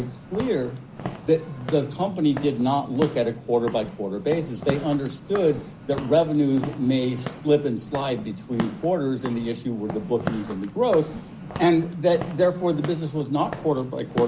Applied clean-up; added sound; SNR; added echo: none; Walk, footsteps / Siren; 12 dB; none.